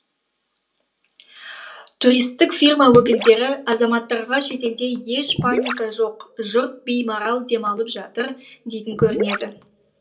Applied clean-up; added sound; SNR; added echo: none; Gurgling / Liquid; 5 dB; reverberation time 0.2 s.